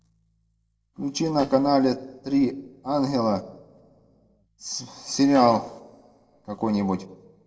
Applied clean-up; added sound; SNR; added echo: neural separator model SepFormer DNS4.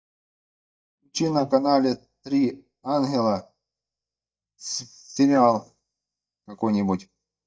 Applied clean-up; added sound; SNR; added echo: neural mask model DeepFilterNet 3.